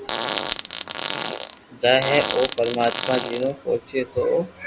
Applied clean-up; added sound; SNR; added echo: none; Fart; 6 dB; none.